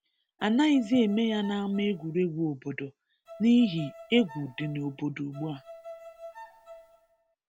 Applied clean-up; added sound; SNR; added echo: none; Bowed string instrument; 18 dB; none.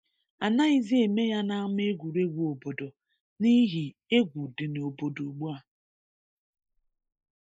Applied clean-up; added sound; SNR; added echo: neural mask model Resemble Enhance denoiser.